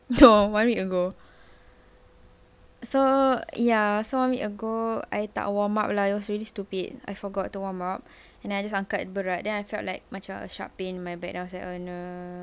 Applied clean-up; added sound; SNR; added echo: none; none; none; none.